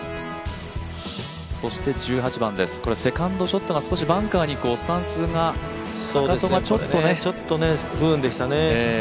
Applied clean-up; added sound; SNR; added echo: none; Guitar; 19 dB; none.